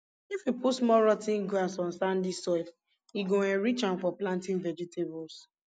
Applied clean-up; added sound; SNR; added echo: none; none; none; none.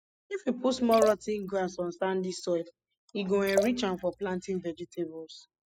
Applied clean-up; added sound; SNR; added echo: classical method spectral subtraction.